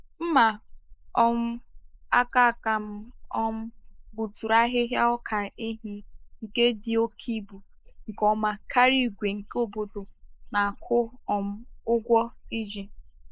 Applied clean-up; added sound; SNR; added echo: neural mask model Resemble Enhance denoiser.